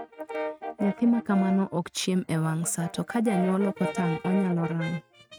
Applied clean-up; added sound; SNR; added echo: neural mask model RNNoise.